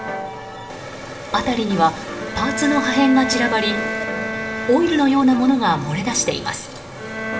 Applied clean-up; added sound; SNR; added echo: none; Bowed string instrument; 9 dB; reverberation time 0.6 s.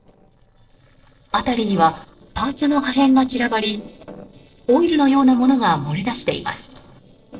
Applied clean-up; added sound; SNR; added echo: neural separator model SepFormer DNS4.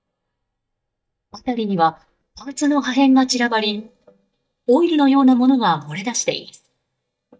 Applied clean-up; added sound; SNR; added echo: neural mask model DeepFilterNet 3.